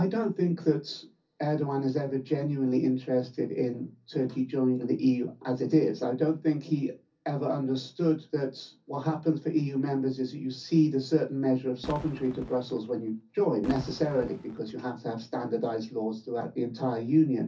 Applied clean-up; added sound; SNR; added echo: none; Fireworks; 16 dB; reverberation time 0.3 s.